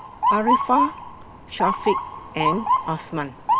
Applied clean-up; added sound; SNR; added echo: none; Motor vehicle (road) / Siren; -3 dB; none.